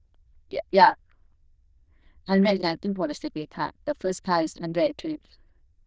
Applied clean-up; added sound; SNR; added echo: neural diffusion model UNIVERSE++.